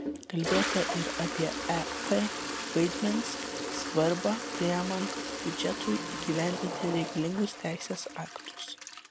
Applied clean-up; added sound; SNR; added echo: none; Toilet flush; 3 dB; none.